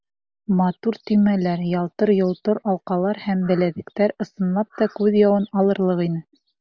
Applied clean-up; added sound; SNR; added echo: none; none; none; none.